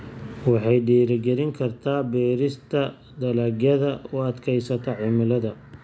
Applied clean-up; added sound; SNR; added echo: none; none; none; none.